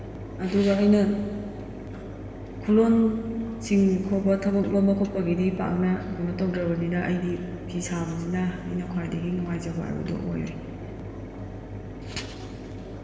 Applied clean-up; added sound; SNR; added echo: none; Mechanisms; 11 dB; reverberation time 2.5 s.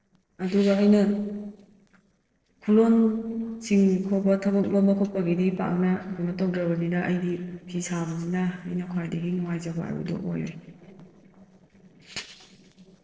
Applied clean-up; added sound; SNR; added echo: neural separator model SepFormer DNS4.